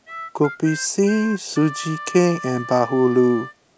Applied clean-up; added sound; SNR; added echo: none; Harmonica; 13 dB; none.